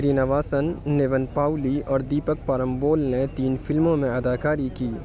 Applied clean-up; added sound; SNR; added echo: none; Engine starting / Car; 15 dB; none.